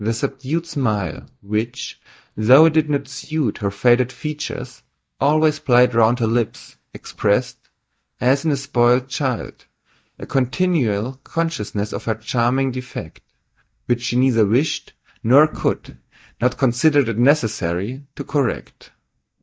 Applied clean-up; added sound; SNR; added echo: neural mask model DeepFilterNet 3.